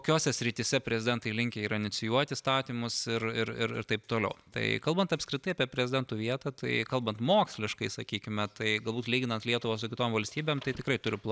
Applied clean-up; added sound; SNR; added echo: none; none; none; none.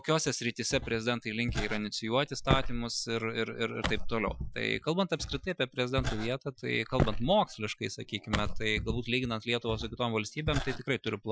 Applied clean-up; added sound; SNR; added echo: classical method Wiener filter.